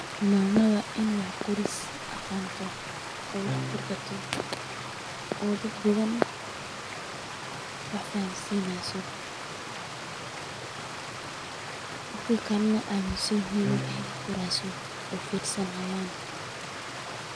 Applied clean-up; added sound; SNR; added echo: none; Bowed string instrument + Stream; 5 dB; none.